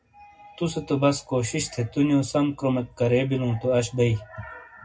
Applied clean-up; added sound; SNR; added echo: none; none; none; reverberation time 0.4 s.